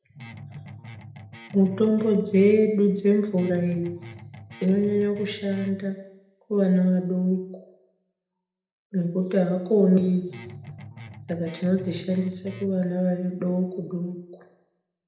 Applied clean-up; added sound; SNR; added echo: none; Guitar; 17 dB; reverberation time 0.7 s.